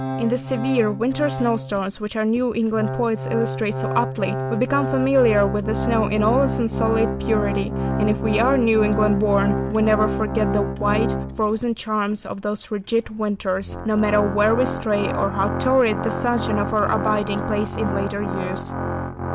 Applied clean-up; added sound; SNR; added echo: none; Organ; 4 dB; none.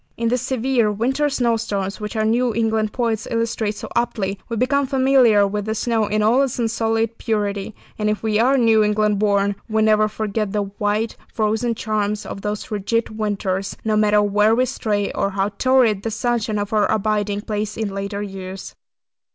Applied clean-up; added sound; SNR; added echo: none; none; none; none.